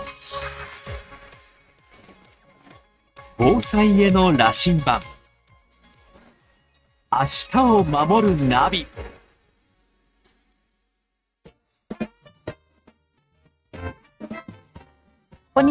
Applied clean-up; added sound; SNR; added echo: neural mask model RNNoise.